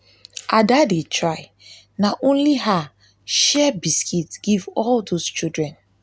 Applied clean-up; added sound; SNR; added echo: none; none; none; none.